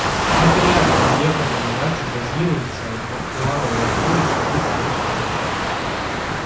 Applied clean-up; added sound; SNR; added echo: none; Waves, surf; -4 dB; reverberation time 0.6 s.